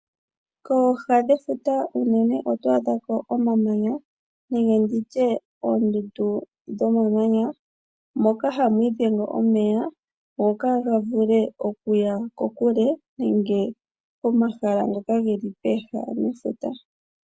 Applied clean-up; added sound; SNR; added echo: none; none; none; none.